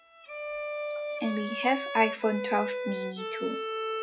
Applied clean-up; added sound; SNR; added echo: classical method log-MMSE.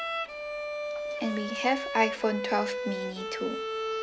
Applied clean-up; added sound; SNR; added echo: none; Bowed string instrument; 2 dB; none.